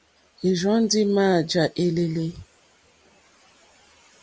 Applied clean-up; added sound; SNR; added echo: none; none; none; none.